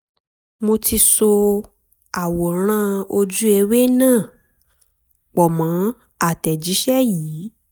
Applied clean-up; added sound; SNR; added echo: neural mask model DeepFilterNet 3.